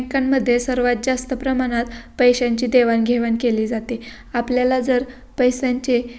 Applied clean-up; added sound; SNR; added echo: none; none; none; none.